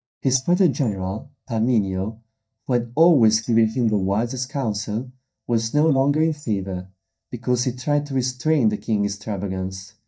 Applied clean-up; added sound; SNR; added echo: neural mask model DeepFilterNet 3.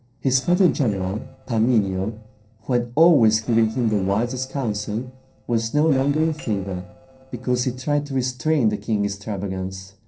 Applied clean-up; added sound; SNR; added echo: neural separator model SepFormer DNS4.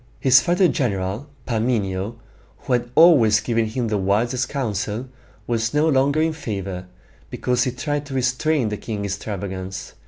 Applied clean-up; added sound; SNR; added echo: none; none; none; none.